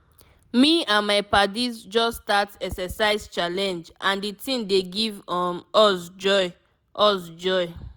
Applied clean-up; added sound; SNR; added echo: none; none; none; none.